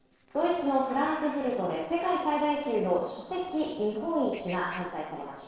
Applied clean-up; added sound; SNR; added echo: neural separator model SepFormer DNS4.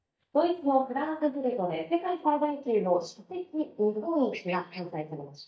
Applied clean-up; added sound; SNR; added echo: neural mask model DeepFilterNet 3.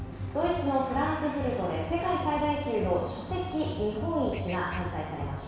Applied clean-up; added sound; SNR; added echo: none; Chicken, rooster; 17 dB; reverberation time 1.1 s.